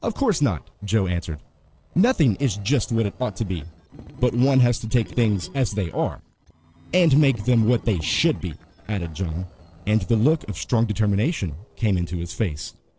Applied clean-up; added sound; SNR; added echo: neural separator model SepFormer DNS4.